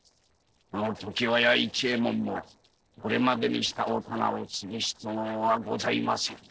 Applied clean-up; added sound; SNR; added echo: neural separator model SepFormer DNS4.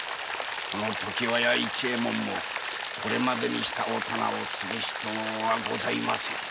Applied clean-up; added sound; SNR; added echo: none; Rain; 2 dB; none.